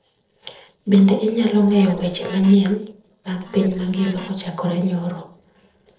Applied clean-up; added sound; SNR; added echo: neural separator model SepFormer DNS4.